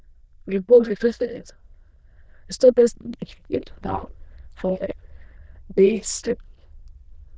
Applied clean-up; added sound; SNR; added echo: neural diffusion model UNIVERSE++.